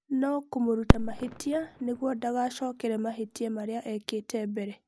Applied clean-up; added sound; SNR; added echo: none; Fireworks; -1 dB; none.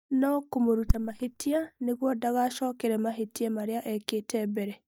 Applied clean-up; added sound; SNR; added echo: neural mask model DeepFilterNet 3.